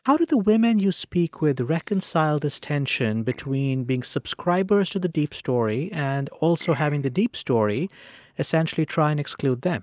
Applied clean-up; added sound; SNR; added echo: neural mask model DeepFilterNet 3.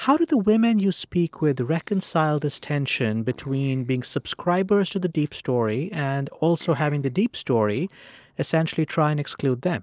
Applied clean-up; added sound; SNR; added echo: neural separator model SepFormer DNS4.